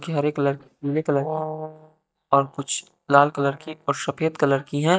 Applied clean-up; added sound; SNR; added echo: neural mask model DeepFilterNet 3.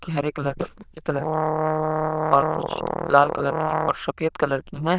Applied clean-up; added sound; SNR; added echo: neural diffusion model UNIVERSE++.